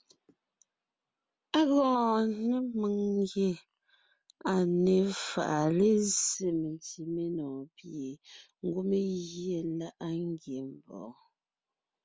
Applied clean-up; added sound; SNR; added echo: none; none; none; none.